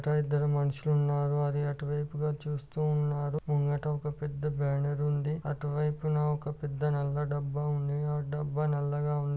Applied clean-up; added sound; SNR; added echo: none; none; none; none.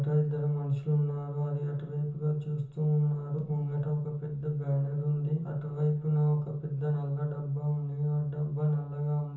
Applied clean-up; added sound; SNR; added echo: none; none; none; reverberation time 0.6 s.